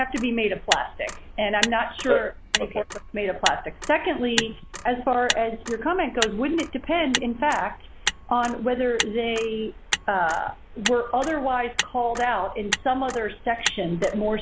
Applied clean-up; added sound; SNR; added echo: none; Motor vehicle (road); 7 dB; none.